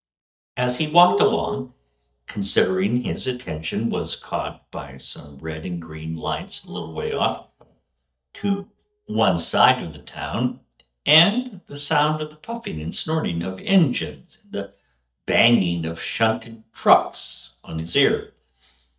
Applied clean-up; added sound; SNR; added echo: neural mask model DeepFilterNet 3.